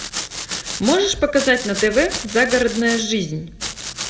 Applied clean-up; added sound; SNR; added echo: none; Domestic sounds, home sounds; 9 dB; reverberation time 0.7 s.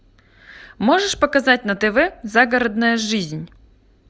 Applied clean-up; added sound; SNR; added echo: none; none; none; none.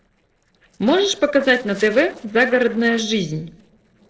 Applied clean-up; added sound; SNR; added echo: neural separator model SepFormer DNS4.